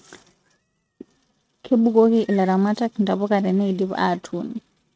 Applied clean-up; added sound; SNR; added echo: neural mask model RNNoise.